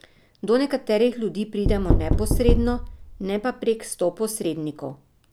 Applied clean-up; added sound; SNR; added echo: none; Knock; 1 dB; none.